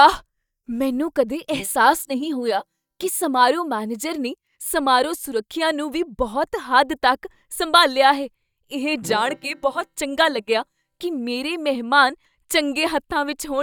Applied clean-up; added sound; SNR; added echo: neural mask model DeepFilterNet 3.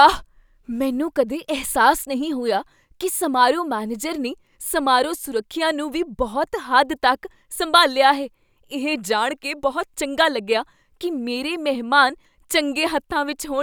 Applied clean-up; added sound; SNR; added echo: none; none; none; none.